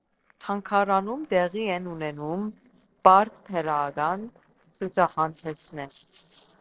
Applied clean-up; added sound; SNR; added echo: neural separator model SepFormer DNS4.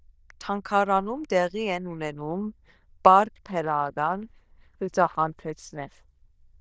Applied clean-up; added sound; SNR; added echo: neural diffusion model UNIVERSE++.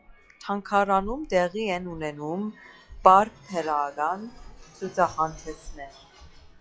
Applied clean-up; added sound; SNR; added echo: classical method log-MMSE.